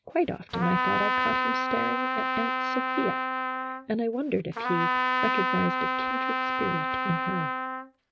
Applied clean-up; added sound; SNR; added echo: none; Trumpet; -3 dB; none.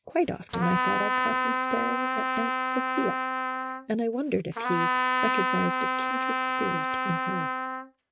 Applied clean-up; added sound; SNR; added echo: neural mask model RNNoise.